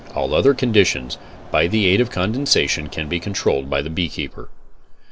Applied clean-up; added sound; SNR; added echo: none; Mechanisms; 16 dB; none.